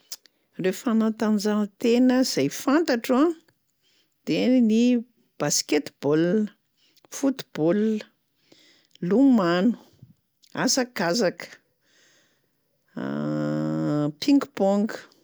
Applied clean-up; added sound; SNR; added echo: none; none; none; none.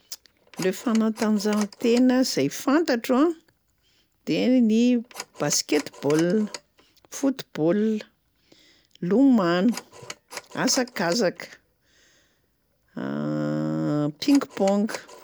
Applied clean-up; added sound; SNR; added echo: none; Telephone; 20 dB; none.